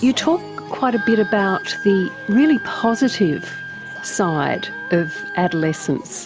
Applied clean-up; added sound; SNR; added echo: none; Wind instrument, woodwind instrument; 11 dB; none.